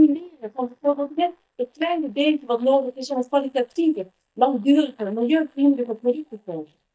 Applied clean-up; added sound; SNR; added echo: neural mask model DeepFilterNet 3.